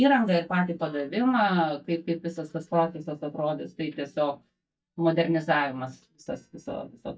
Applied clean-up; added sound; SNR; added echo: neural mask model DeepFilterNet 3.